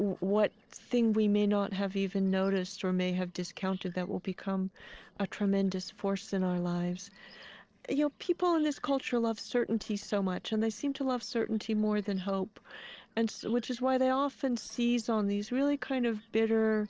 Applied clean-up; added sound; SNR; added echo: neural separator model SepFormer DNS4.